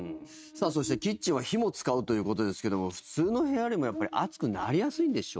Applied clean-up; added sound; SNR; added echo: neural mask model RNNoise.